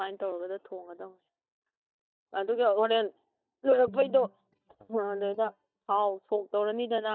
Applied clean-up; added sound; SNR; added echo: neural mask model DeepFilterNet 3.